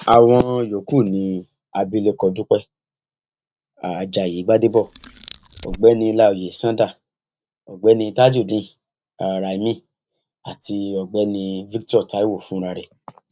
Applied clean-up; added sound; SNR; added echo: neural separator model SepFormer DNS4.